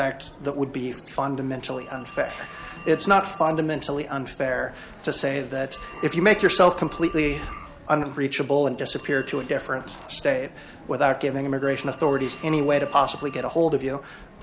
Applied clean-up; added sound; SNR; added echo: none; Telephone; 18 dB; none.